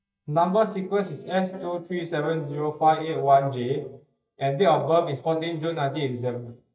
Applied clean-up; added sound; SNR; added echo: neural mask model DeepFilterNet 3.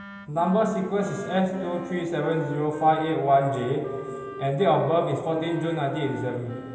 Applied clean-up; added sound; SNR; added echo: none; Wind instrument, woodwind instrument; 14 dB; reverberation time 2.9 s.